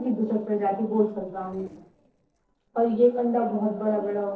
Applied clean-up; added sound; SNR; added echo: neural separator model SepFormer DNS4.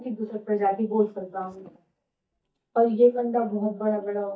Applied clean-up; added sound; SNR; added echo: neural mask model DeepFilterNet 3.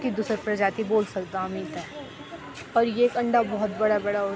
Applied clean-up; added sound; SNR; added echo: none; none; none; none.